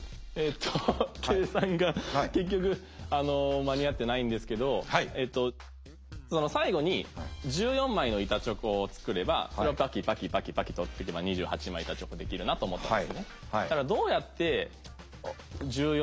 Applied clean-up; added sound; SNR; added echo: none; none; none; none.